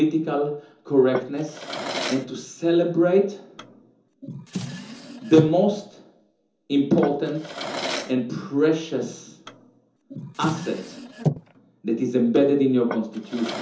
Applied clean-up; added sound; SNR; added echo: none; Drawer open or close; 10 dB; reverberation time 0.6 s.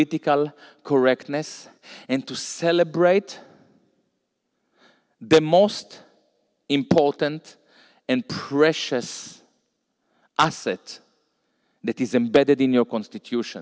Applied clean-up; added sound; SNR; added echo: none; none; none; none.